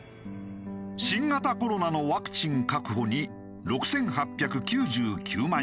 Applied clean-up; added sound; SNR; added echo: none; none; none; none.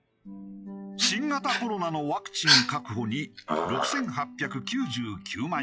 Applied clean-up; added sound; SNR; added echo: classical method log-MMSE.